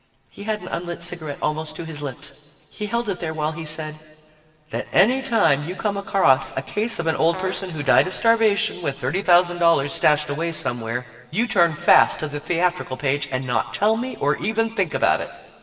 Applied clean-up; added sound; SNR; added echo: none; Fart; 16 dB; reverberation time 3.0 s.